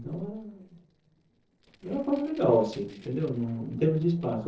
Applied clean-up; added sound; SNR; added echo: neural separator model SepFormer DNS4.